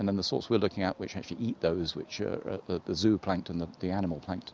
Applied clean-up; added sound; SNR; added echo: none; none; none; none.